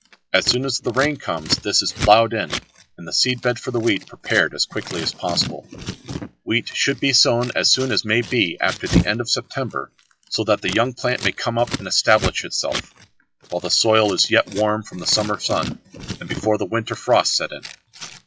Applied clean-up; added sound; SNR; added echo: classical method log-MMSE.